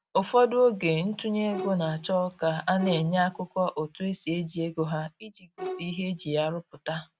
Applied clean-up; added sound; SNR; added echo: none; Bowed string instrument; 11 dB; none.